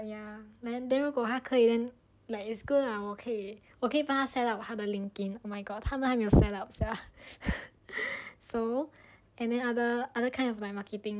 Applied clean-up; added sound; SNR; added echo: none; none; none; none.